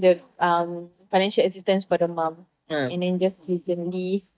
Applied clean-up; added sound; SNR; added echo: neural mask model DeepFilterNet 3.